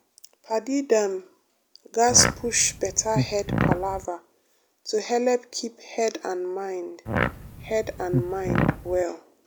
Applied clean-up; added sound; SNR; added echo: none; Fart; 0 dB; none.